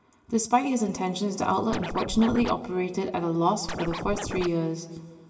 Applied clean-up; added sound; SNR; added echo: none; Scratching (performance technique); 6 dB; reverberation time 1.8 s.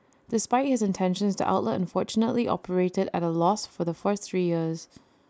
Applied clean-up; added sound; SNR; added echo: none; none; none; none.